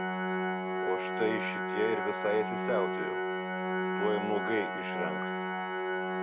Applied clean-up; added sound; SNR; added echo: none; Organ; -2 dB; none.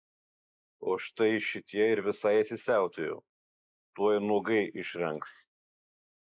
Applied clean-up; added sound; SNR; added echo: neural mask model Resemble Enhance denoiser.